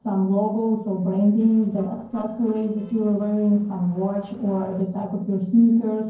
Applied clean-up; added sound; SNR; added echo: neural separator model SepFormer DNS4.